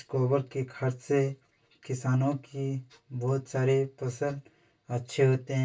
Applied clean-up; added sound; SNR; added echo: none; none; none; reverberation time 0.1 s.